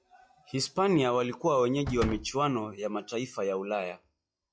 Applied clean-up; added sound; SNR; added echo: classical method log-MMSE.